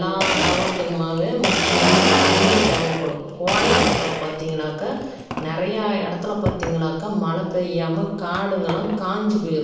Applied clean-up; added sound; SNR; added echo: none; Domestic sounds, home sounds; 0 dB; reverberation time 0.7 s.